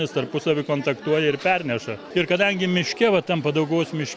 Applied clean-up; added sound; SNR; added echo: none; none; none; none.